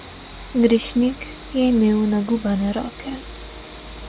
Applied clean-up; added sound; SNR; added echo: none; Train; 15 dB; none.